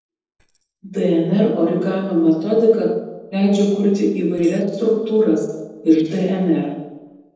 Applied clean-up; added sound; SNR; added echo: neural separator model SepFormer DNS4.